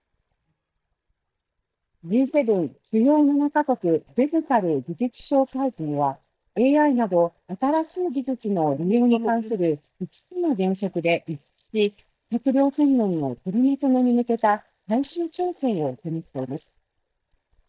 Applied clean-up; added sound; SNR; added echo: neural mask model DeepFilterNet 3.